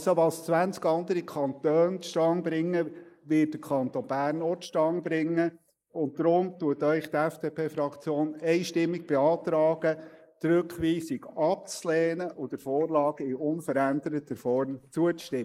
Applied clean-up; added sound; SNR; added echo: neural mask model Resemble Enhance denoiser.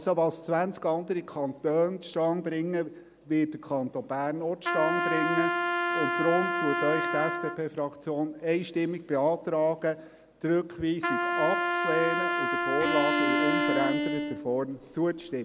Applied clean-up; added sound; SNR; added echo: none; Bowed string instrument + Trumpet; 0 dB; none.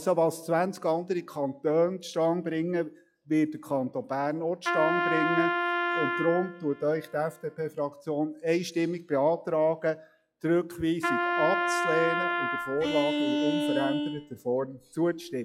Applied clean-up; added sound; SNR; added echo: classical method log-MMSE.